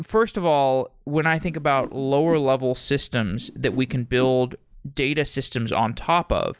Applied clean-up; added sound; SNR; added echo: none; Whoosh, swoosh, swish; 16 dB; none.